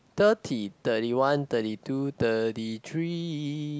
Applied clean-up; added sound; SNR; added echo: none; none; none; none.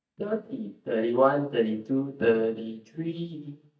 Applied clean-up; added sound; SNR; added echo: neural mask model DeepFilterNet 3.